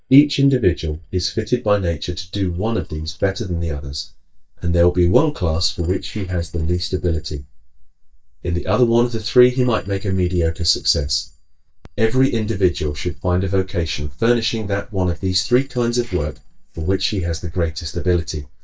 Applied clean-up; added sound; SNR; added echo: neural mask model DeepFilterNet 3.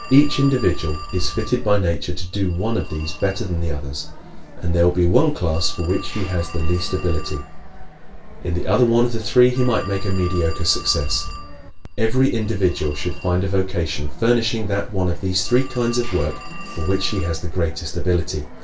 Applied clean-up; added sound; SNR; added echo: none; Telephone; 17 dB; reverberation time 0.2 s.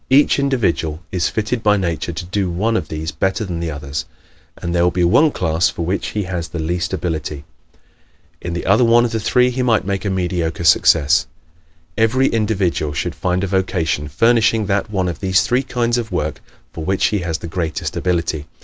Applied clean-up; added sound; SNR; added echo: none; none; none; none.